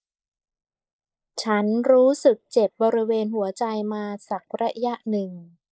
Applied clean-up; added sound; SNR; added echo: neural mask model Resemble Enhance denoiser.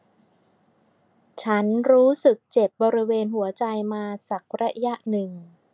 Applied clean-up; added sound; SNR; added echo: none; none; none; none.